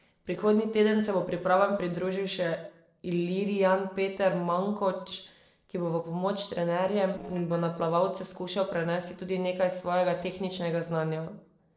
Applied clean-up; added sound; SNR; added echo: neural separator model SepFormer DNS4.